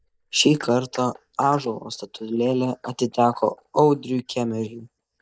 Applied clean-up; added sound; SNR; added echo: neural mask model DeepFilterNet 3.